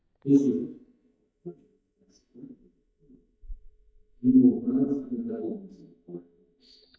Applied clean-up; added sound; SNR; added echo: neural mask model DeepFilterNet 3.